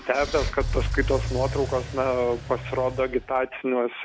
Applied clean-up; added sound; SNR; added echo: none; Engine / Car; 5 dB; none.